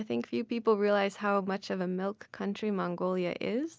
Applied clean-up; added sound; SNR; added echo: none; none; none; none.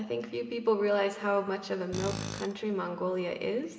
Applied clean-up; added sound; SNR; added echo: none; Tools; 9 dB; reverberation time 2.8 s.